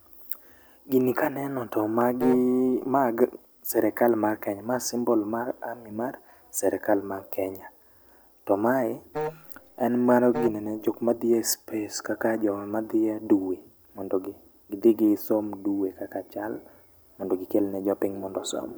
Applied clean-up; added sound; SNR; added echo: none; Wind instrument, woodwind instrument; 9 dB; none.